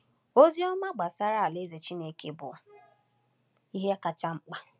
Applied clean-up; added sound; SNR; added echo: none; none; none; none.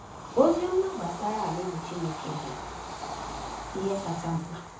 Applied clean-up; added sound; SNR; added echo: none; Train / Bird vocalization, bird call, bird song; 8 dB; reverberation time 0.6 s.